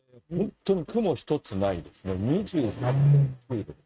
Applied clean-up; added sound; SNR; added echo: neural mask model RNNoise.